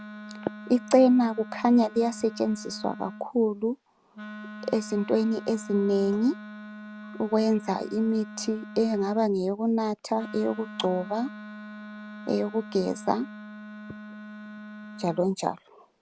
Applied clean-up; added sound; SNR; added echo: none; Wind instrument, woodwind instrument; 15 dB; none.